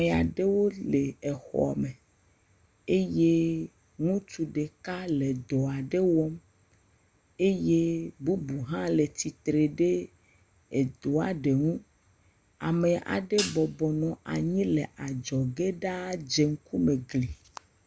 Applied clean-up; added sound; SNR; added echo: none; Hi-hat; 9 dB; none.